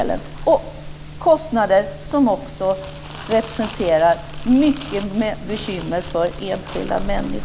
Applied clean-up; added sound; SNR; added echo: none; Crumpling, crinkling; 12 dB; none.